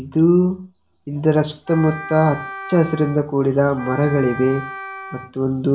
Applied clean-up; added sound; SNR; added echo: none; Wind instrument, woodwind instrument; 14 dB; reverberation time 0.4 s.